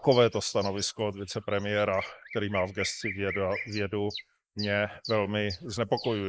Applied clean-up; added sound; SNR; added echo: neural mask model Resemble Enhance denoiser.